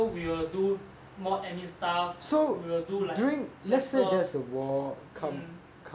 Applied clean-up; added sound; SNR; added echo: none; none; none; none.